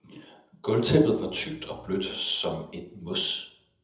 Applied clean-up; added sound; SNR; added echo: none; none; none; reverberation time 0.7 s.